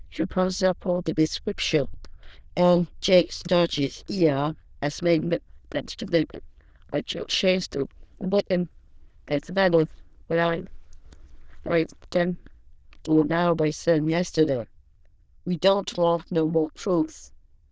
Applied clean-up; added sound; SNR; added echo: neural diffusion model UNIVERSE++.